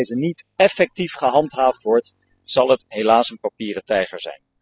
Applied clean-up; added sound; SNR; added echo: classical method spectral subtraction.